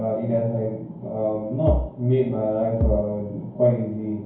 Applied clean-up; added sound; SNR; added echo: none; Bass drum; 1 dB; reverberation time 0.9 s.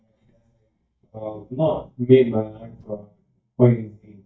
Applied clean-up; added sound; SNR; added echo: neural mask model DeepFilterNet 3.